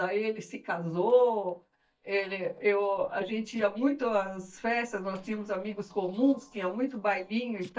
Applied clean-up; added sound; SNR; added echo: neural mask model DeepFilterNet 3.